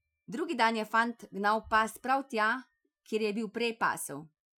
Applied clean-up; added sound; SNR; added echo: classical method Wiener filter.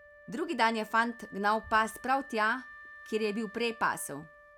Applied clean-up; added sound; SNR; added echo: none; Wind instrument, woodwind instrument; 19 dB; none.